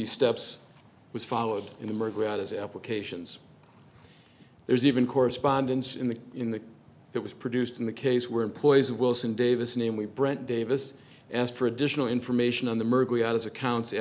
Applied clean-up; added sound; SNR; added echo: none; none; none; none.